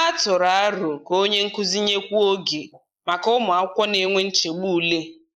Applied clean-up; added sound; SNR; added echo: neural mask model Resemble Enhance denoiser.